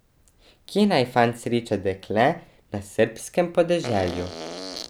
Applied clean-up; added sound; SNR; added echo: none; Fart; 10 dB; none.